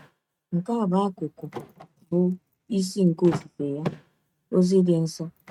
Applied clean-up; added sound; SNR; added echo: neural mask model RNNoise.